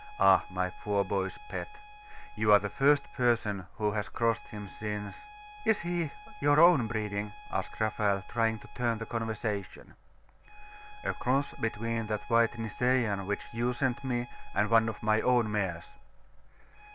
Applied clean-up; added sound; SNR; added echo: none; Bowed string instrument; 20 dB; none.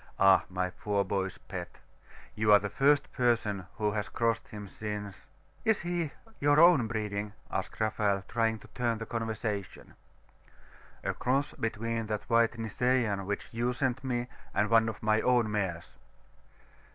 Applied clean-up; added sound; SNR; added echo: none; none; none; none.